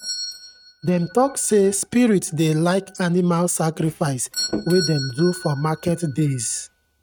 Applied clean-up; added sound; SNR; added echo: neural mask model RNNoise.